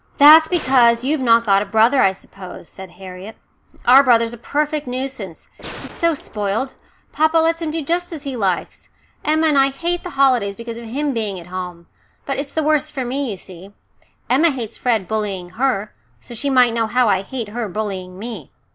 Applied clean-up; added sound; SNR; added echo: none; Gunshot, gunfire; 16 dB; none.